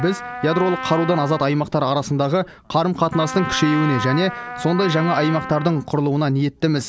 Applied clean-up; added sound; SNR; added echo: none; Trumpet; 11 dB; none.